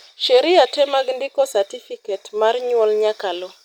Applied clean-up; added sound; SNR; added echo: none; none; none; none.